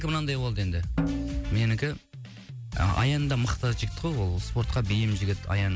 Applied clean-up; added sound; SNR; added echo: none; Snare drum; 9 dB; none.